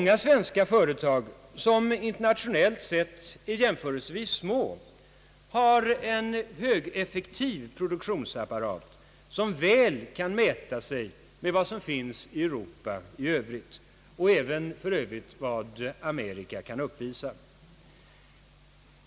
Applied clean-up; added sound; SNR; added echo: none; none; none; none.